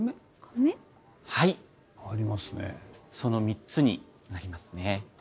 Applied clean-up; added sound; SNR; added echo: none; none; none; none.